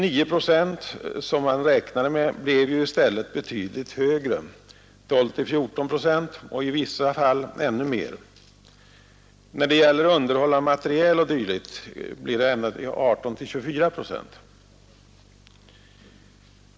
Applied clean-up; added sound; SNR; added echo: none; none; none; none.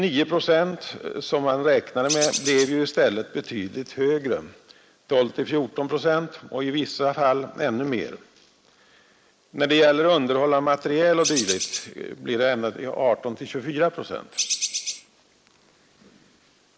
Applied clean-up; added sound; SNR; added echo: neural mask model Resemble Enhance denoiser.